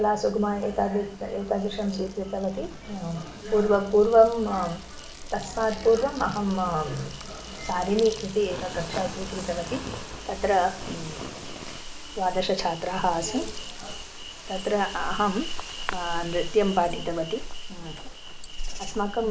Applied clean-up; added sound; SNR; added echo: none; Insect; 9 dB; none.